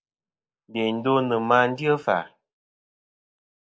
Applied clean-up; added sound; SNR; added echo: neural mask model Resemble Enhance denoiser.